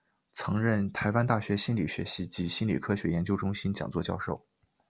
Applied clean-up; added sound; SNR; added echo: none; none; none; none.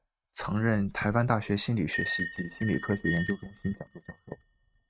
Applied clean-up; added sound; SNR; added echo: neural mask model RNNoise.